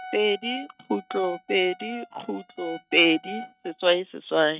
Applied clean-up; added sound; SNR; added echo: neural mask model RNNoise.